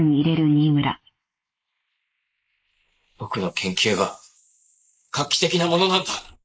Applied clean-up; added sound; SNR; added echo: neural mask model Resemble Enhance denoiser.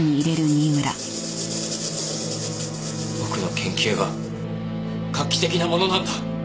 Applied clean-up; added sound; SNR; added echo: none; none; none; none.